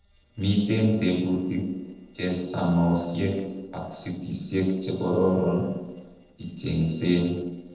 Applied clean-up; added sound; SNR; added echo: neural separator model SepFormer DNS4.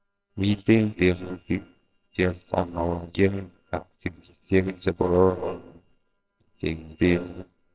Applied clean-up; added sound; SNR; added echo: neural separator model SepFormer WHAMR!.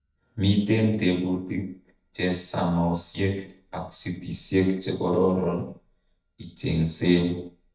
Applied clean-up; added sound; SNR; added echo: neural mask model DeepFilterNet 3.